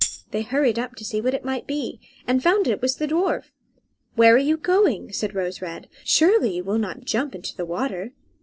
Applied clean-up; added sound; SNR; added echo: neural separator model SepFormer DNS4.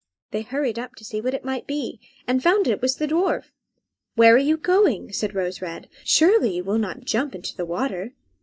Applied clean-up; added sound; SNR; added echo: neural mask model DeepFilterNet 3.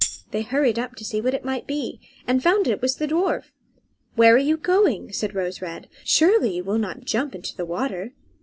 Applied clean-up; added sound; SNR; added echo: none; Tambourine; 3 dB; none.